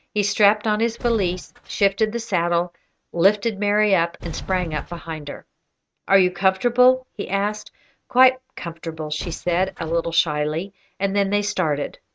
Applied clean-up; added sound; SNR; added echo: neural mask model RNNoise.